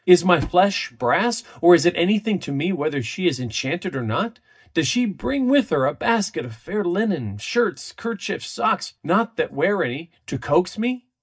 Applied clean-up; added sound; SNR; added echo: neural mask model DeepFilterNet 3.